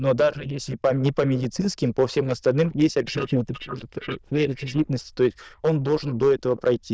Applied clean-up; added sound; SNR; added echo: neural diffusion model UNIVERSE++.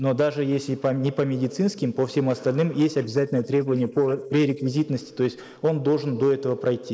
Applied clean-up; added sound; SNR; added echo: neural mask model Resemble Enhance denoiser.